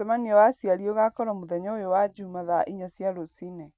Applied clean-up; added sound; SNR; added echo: none; none; none; none.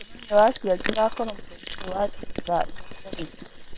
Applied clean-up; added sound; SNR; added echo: neural separator model SepFormer WHAM!.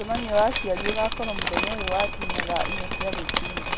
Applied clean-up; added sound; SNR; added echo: none; Drip; 0 dB; none.